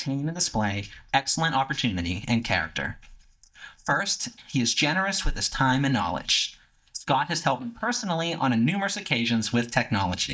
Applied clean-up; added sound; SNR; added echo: neural mask model DeepFilterNet 3.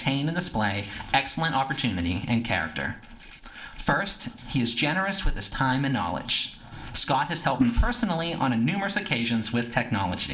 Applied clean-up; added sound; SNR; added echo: neural separator model SepFormer DNS4.